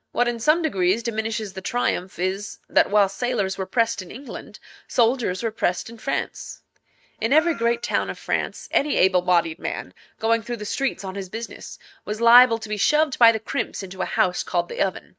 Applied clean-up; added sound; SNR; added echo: neural mask model RNNoise.